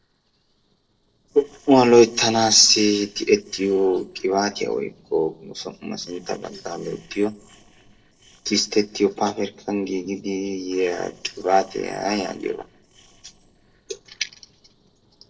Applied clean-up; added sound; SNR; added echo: neural separator model SepFormer DNS4.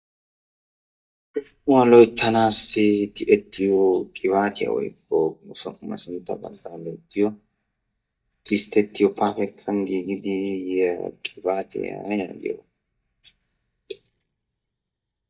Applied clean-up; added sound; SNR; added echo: neural mask model DeepFilterNet 3.